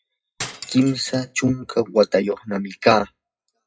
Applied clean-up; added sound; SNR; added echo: classical method WPE with log-MMSE.